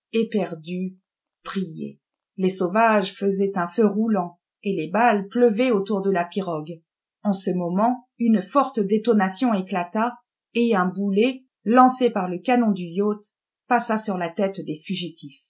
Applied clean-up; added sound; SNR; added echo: none; none; none; none.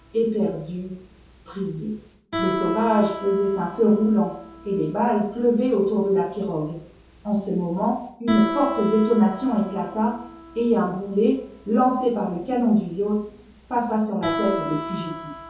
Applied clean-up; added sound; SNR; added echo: none; Guitar; 11 dB; reverberation time 0.6 s.